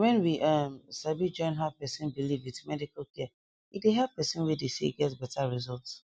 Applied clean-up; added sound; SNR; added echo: none; none; none; none.